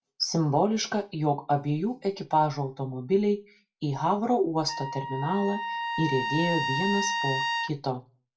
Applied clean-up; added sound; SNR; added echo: none; Trumpet; 3 dB; reverberation time 0.2 s.